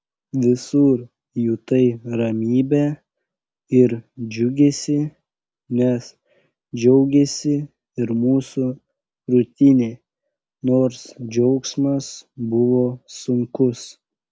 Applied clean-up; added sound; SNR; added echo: none; none; none; none.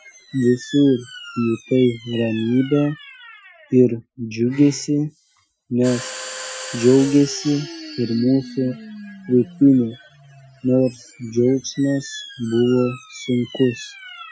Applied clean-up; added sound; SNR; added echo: classical method Wiener filter.